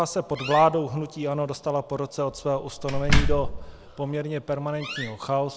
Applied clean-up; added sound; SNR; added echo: none; Slam; 2 dB; none.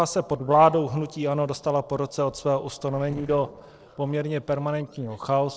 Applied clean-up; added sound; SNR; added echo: neural separator model SepFormer DNS4.